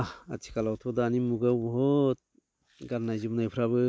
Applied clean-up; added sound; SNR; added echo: none; none; none; none.